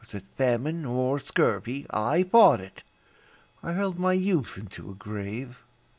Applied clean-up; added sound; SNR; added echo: none; none; none; none.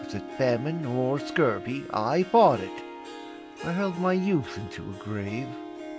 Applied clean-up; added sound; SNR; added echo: none; Harp; 12 dB; none.